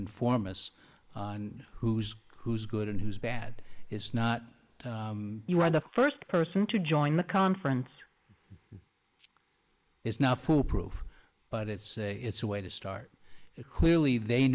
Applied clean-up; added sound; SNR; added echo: neural mask model Resemble Enhance denoiser.